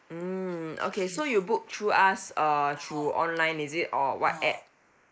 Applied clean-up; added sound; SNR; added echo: neural mask model Resemble Enhance denoiser.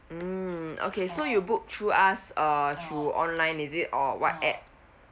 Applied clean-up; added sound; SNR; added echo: none; Fart; 14 dB; none.